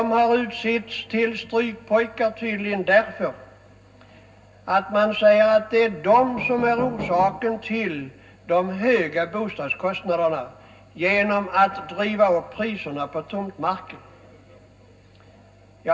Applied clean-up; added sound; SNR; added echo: none; Knock; 10 dB; reverberation time 0.4 s.